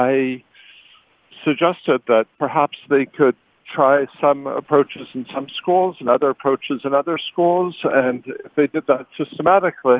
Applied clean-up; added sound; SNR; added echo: none; none; none; none.